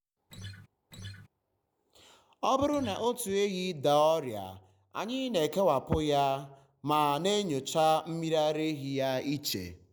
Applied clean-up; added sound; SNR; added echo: none; Acoustic guitar; 14 dB; none.